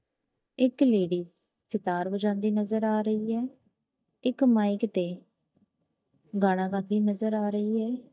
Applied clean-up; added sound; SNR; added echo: neural mask model DeepFilterNet 3.